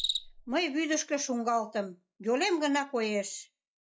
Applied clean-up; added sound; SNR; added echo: classical method log-MMSE.